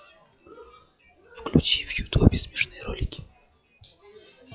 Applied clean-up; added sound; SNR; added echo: classical method log-MMSE.